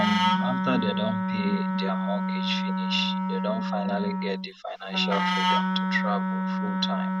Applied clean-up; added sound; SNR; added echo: none; Wind instrument, woodwind instrument; -4 dB; none.